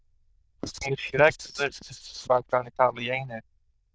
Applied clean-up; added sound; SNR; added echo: neural diffusion model UNIVERSE++.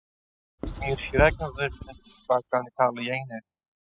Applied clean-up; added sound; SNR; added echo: classical method spectral subtraction.